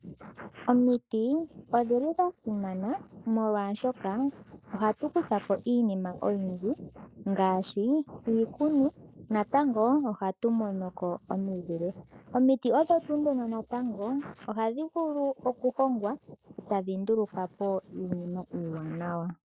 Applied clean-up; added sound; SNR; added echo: neural mask model Resemble Enhance denoiser.